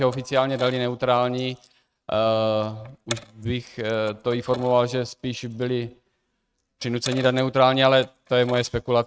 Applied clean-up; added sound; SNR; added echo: neural mask model RNNoise.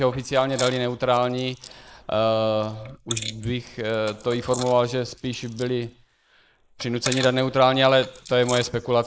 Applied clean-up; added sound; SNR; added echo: neural mask model Resemble Enhance denoiser.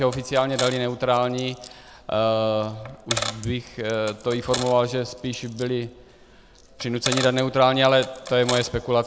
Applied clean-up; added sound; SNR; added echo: none; Coin (dropping); 12 dB; none.